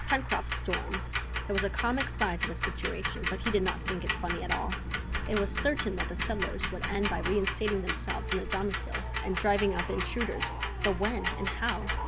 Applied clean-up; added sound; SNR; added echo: none; Tick-tock; -3 dB; none.